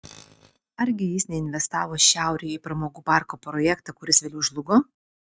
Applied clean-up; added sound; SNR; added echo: neural mask model RNNoise.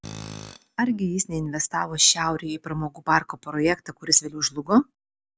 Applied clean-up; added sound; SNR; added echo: none; Tools; 16 dB; none.